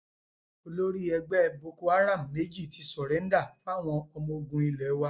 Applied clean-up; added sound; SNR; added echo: none; none; none; none.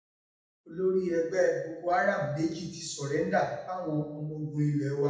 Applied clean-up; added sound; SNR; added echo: none; none; none; reverberation time 0.8 s.